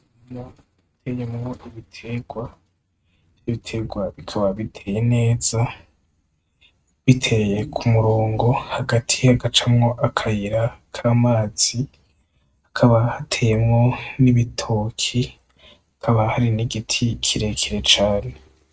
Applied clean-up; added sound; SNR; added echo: neural mask model RNNoise.